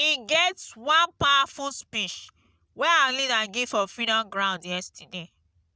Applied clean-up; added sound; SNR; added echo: none; none; none; none.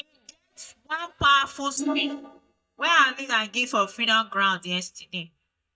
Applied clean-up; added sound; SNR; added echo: neural mask model DeepFilterNet 3.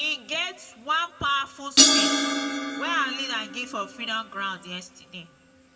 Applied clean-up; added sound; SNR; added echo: none; Crash cymbal; -3 dB; reverberation time 0.5 s.